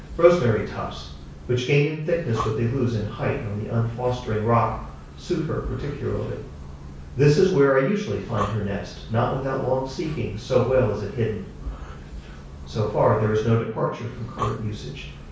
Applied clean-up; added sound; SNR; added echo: none; Breathing; 13 dB; reverberation time 0.6 s.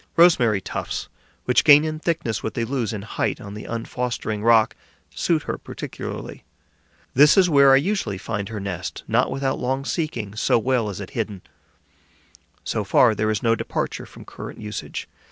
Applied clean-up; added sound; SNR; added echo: none; none; none; none.